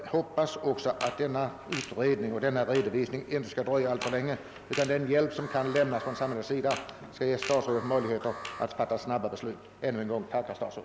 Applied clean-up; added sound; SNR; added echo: none; Fart + Alarm; 14 dB; none.